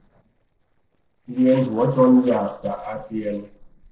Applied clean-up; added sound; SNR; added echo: neural separator model SepFormer DNS4.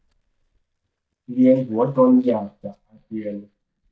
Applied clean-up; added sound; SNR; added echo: neural mask model DeepFilterNet 3.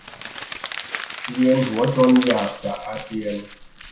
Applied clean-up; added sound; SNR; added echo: none; Crumpling, crinkling; 11 dB; reverberation time 0.6 s.